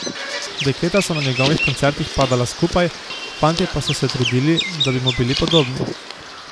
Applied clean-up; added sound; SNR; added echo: none; Bird vocalization, bird call, bird song; 5 dB; none.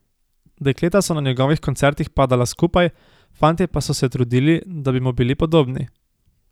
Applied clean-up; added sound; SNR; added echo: none; none; none; none.